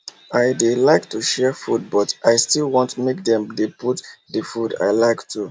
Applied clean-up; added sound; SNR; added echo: none; none; none; none.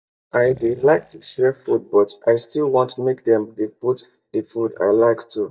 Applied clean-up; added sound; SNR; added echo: neural mask model DeepFilterNet 3.